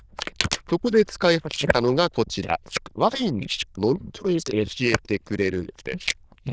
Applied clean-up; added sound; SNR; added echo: neural diffusion model UNIVERSE++.